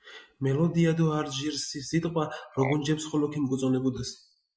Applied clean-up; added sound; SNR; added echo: classical method Wiener filter.